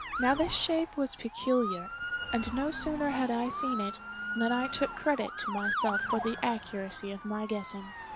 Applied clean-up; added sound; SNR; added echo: none; Motor vehicle (road) / Siren; 5 dB; none.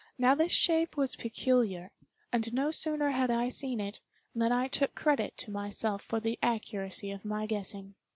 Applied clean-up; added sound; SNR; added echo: none; none; none; none.